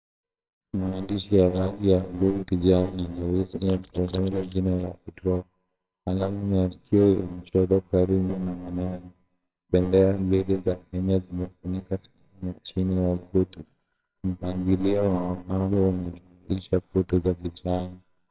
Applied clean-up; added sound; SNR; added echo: neural separator model SepFormer WHAMR!.